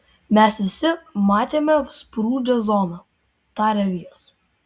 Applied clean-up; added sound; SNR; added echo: none; none; none; none.